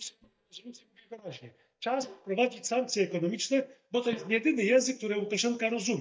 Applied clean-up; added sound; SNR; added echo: neural mask model DeepFilterNet 3.